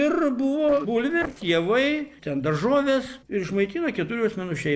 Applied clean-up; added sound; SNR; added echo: neural separator model SepFormer DNS4.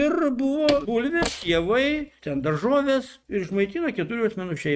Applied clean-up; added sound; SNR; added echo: neural mask model RNNoise.